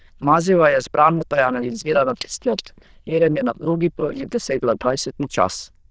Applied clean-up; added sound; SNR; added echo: neural diffusion model UNIVERSE++.